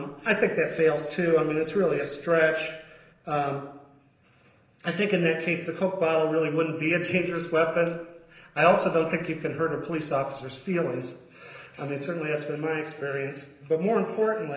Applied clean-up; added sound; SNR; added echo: neural separator model SepFormer DNS4.